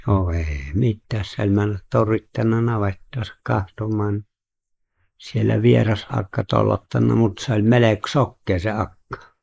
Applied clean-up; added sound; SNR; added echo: neural mask model Resemble Enhance denoiser.